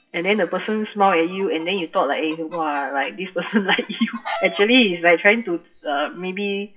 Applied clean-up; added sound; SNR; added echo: classical method WPE with log-MMSE.